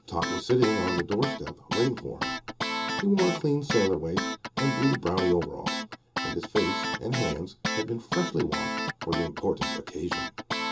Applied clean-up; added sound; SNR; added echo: none; Guitar; 3 dB; reverberation time 0.2 s.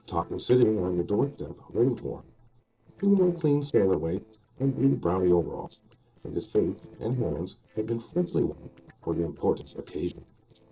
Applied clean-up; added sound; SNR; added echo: neural separator model SepFormer DNS4.